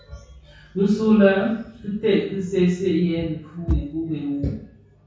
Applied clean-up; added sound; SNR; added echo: none; Bass drum / Thump, thud; 13 dB; reverberation time 0.6 s.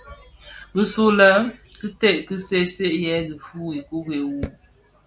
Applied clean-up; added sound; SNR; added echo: none; none; none; none.